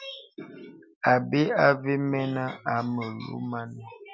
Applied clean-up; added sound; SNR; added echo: none; none; none; none.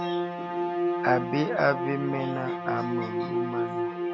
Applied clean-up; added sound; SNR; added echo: none; Bowed string instrument; 0 dB; none.